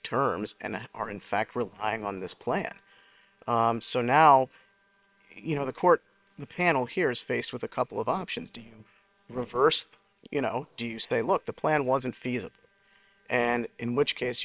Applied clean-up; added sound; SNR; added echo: neural separator model SepFormer WHAM!.